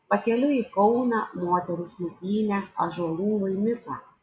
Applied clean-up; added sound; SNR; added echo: none; none; none; none.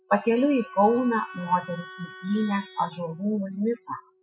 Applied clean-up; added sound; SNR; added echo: classical method spectral subtraction.